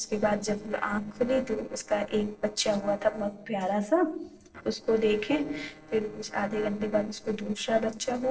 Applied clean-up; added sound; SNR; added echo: neural separator model SepFormer DNS4.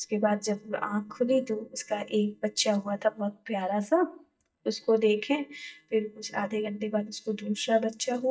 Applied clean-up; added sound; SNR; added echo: neural mask model DeepFilterNet 3.